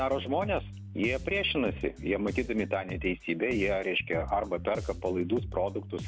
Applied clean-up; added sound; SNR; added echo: none; Bass guitar; 10 dB; none.